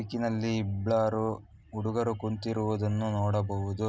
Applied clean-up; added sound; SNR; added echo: none; none; none; none.